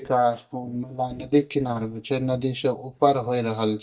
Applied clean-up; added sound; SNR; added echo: neural mask model DeepFilterNet 3.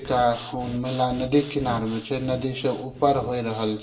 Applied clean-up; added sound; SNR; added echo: none; Breathing; 15 dB; reverberation time 0.7 s.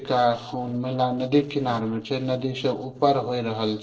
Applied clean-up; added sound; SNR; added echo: neural separator model SepFormer DNS4.